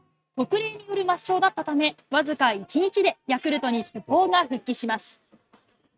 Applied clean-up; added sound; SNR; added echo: neural mask model RNNoise.